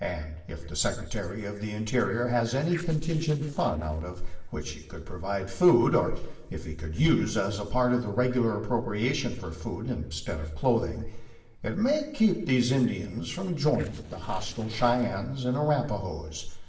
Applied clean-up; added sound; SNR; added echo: neural separator model SepFormer DNS4.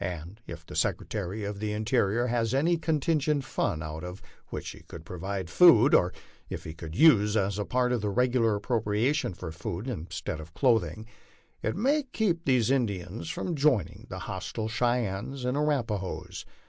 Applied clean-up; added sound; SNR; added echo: none; none; none; none.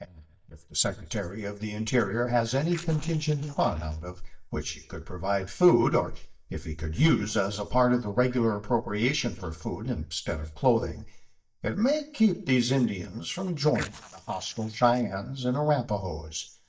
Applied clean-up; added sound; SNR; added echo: neural mask model DeepFilterNet 3.